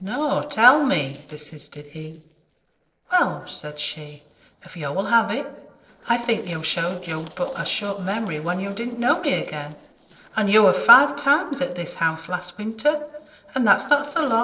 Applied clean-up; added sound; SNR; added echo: neural separator model SepFormer DNS4.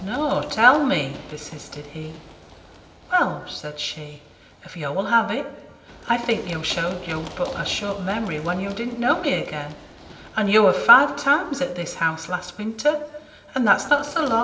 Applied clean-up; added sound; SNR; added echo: none; Run; 19 dB; reverberation time 2.4 s.